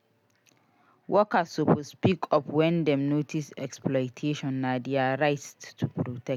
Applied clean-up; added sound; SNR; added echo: none; none; none; none.